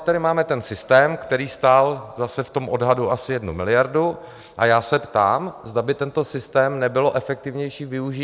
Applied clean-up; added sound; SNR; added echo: none; none; none; none.